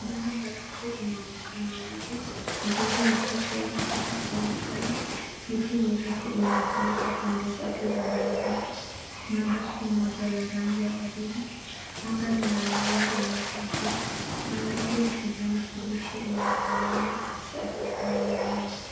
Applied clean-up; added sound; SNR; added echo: none; Water / Splash, splatter; 1 dB; reverberation time 0.9 s.